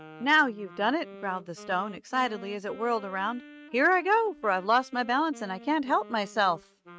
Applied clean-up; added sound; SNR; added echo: neural mask model RNNoise.